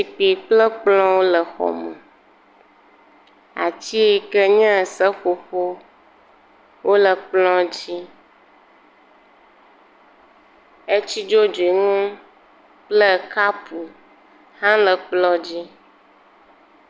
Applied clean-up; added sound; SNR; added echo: none; none; none; none.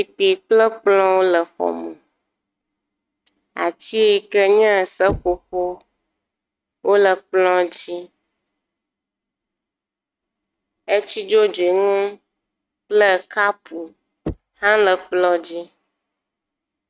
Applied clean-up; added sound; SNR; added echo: neural mask model RNNoise.